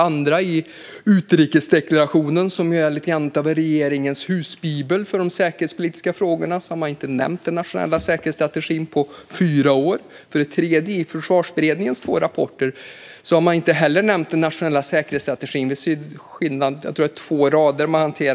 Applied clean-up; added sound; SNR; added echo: none; none; none; none.